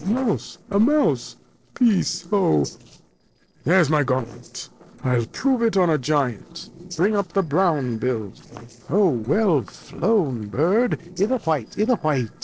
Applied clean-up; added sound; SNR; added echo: neural separator model SepFormer DNS4.